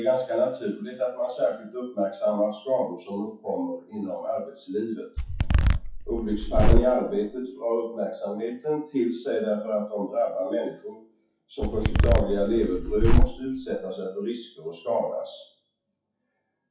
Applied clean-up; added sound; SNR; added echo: classical method WPE with log-MMSE.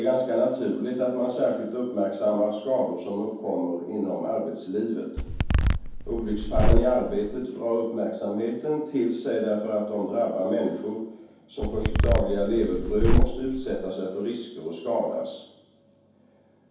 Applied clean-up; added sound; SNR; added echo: none; Zipper (clothing); -4 dB; reverberation time 0.9 s.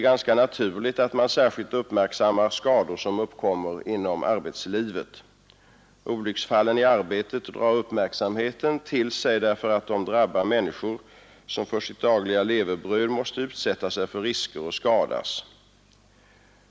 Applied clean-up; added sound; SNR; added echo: none; none; none; none.